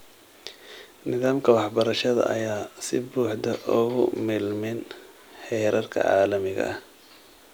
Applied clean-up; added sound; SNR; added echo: none; none; none; none.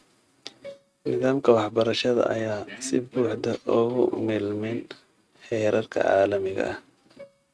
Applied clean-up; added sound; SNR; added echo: neural mask model RNNoise.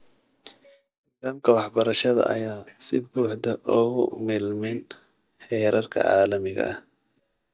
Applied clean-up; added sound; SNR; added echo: neural mask model DeepFilterNet 3.